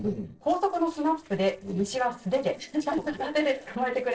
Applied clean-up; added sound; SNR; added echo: neural separator model SepFormer DNS4.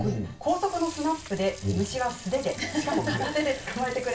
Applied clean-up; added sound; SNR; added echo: none; Sink (filling or washing) / Water; 17 dB; reverberation time 0.3 s.